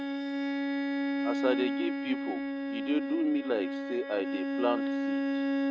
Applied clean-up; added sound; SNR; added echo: neural mask model RNNoise.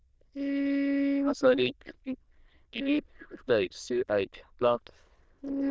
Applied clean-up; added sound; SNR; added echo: neural diffusion model UNIVERSE++.